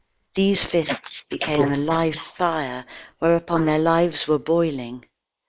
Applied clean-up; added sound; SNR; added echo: neural mask model Resemble Enhance denoiser.